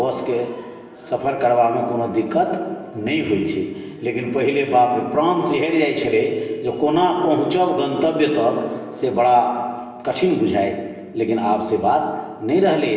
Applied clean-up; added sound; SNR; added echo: none; Bowed string instrument; 19 dB; reverberation time 1.1 s.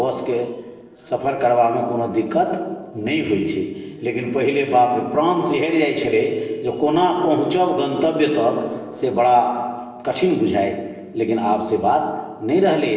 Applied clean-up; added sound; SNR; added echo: neural separator model SepFormer DNS4.